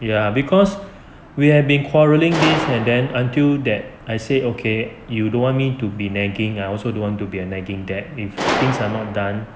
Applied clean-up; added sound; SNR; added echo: none; Gunshot, gunfire; 11 dB; none.